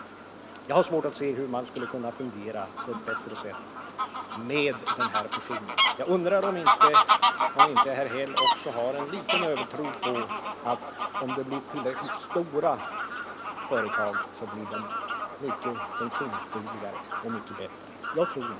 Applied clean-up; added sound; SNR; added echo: none; Fowl; -2 dB; none.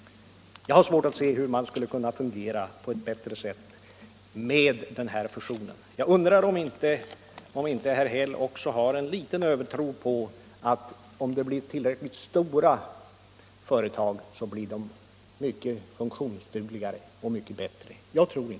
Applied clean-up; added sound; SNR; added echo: none; none; none; none.